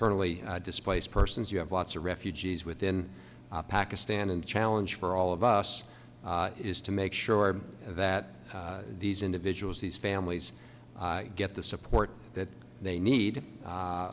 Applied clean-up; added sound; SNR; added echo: none; none; none; none.